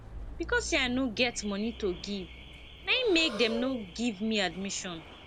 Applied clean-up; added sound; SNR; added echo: none; Breathing + Alarm / Car; 12 dB; none.